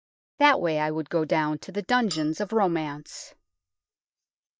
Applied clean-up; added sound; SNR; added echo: neural mask model DeepFilterNet 3.